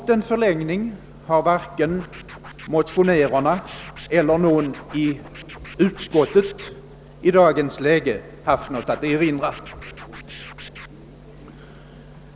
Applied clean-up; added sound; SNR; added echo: none; Scratching (performance technique); 19 dB; none.